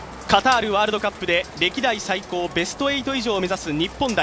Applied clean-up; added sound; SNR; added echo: none; Rain; 19 dB; none.